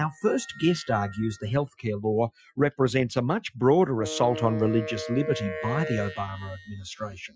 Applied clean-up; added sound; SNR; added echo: classical method Wiener filter.